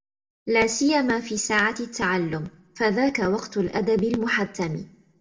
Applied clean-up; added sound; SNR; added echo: none; none; none; reverberation time 0.4 s.